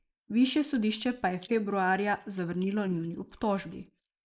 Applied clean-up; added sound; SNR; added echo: neural mask model Resemble Enhance denoiser.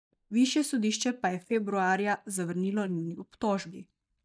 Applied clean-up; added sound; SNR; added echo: neural mask model DeepFilterNet 3.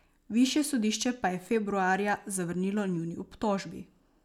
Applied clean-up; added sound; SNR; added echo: none; none; none; none.